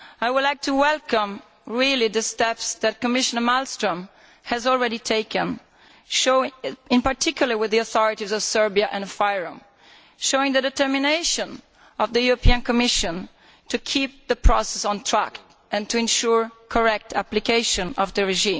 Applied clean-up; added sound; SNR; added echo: none; none; none; none.